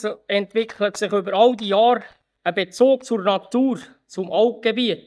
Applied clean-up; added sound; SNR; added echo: neural mask model DeepFilterNet 3.